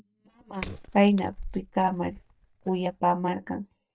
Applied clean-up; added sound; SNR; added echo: neural mask model DeepFilterNet 3.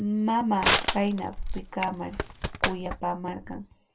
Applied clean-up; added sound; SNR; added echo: none; Crushing; 1 dB; reverberation time 0.1 s.